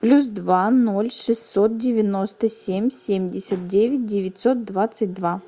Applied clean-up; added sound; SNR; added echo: none; none; none; none.